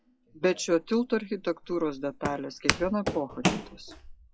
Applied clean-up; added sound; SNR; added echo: classical method log-MMSE.